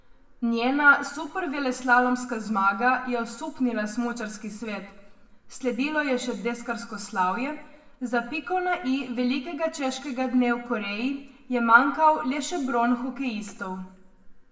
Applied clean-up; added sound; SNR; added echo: none; none; none; reverberation time 0.8 s.